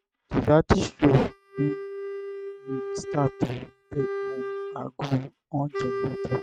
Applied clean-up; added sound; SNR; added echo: neural mask model RNNoise.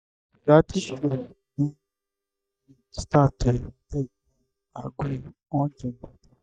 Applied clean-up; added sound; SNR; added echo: neural mask model DeepFilterNet 3.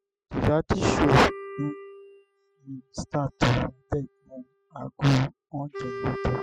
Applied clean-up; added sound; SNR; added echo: classical method spectral subtraction.